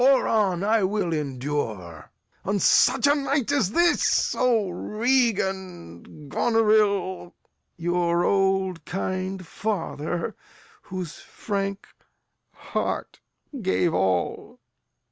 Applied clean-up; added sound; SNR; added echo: none; none; none; none.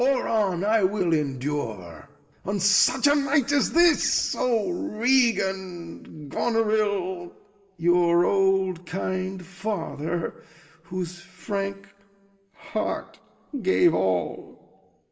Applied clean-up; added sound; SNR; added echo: none; none; none; reverberation time 1.9 s.